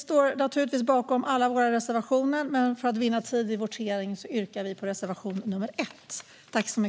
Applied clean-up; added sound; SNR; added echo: none; none; none; none.